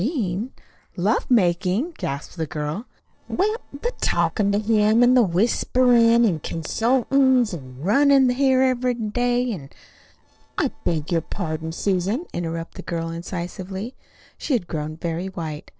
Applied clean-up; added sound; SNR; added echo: neural separator model SepFormer DNS4.